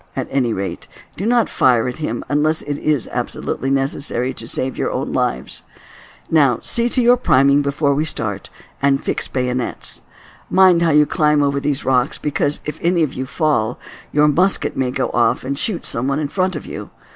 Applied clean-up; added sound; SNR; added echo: none; none; none; none.